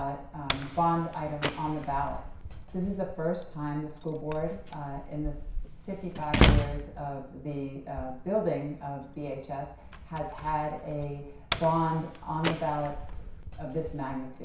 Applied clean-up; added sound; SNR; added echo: none; Slam; 1 dB; reverberation time 0.6 s.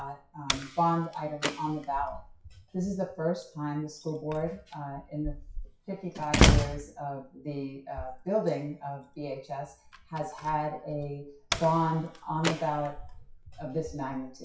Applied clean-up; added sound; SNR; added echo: classical method WPE with log-MMSE.